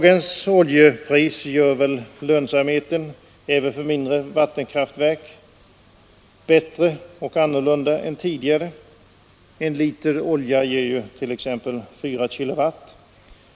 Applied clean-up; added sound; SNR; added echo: none; none; none; none.